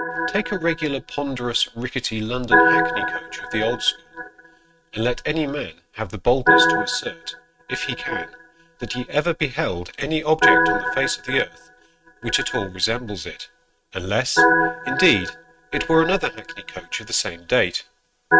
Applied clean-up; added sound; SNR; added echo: neural mask model RNNoise.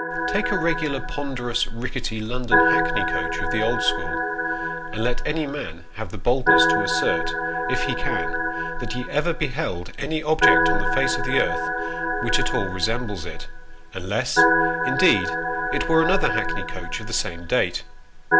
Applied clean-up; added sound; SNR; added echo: none; Organ; 1 dB; none.